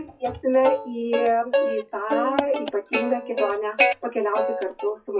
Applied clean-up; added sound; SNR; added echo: classical method WPE with log-MMSE.